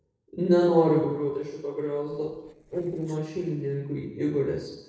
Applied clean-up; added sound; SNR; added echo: neural separator model SepFormer DNS4.